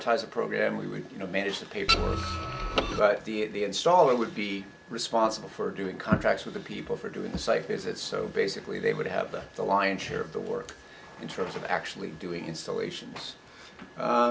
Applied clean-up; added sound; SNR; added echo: none; Printer; -1 dB; none.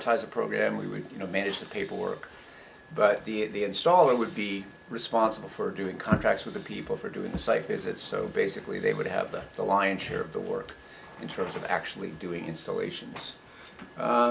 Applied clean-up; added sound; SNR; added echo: none; none; none; none.